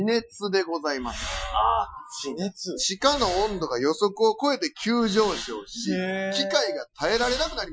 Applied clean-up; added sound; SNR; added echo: classical method Wiener filter.